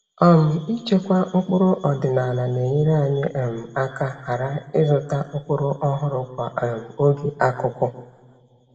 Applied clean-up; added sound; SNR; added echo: none; none; none; reverberation time 1.3 s.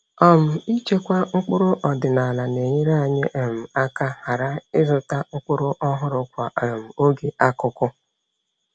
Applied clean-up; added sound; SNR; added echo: none; none; none; none.